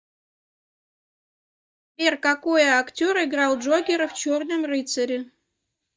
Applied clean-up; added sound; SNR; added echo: neural mask model DeepFilterNet 3.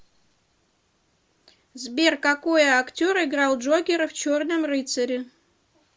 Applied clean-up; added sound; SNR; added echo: none; none; none; none.